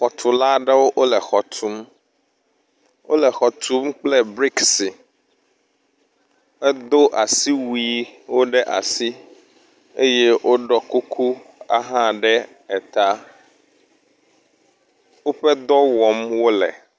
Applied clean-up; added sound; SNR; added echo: none; none; none; none.